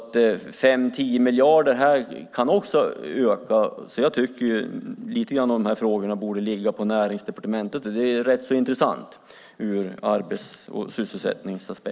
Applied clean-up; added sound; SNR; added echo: none; none; none; none.